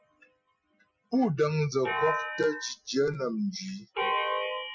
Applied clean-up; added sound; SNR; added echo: classical method Wiener filter.